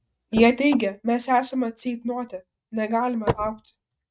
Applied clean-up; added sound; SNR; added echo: neural mask model RNNoise.